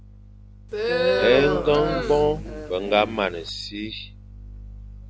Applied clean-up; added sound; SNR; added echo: none; Crowd; 1 dB; none.